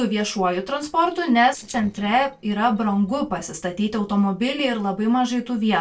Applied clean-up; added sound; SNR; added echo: neural separator model SepFormer DNS4.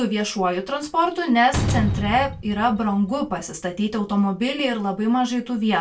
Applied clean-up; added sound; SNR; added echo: none; Slam; 7 dB; reverberation time 0.2 s.